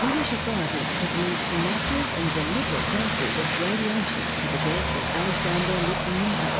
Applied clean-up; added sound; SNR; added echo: none; Vehicle; -2 dB; none.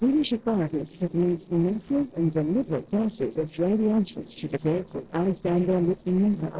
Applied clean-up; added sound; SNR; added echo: neural separator model SepFormer DNS4.